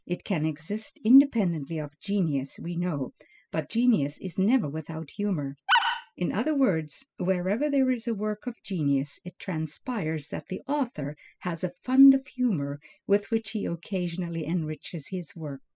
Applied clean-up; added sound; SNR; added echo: classical method spectral subtraction.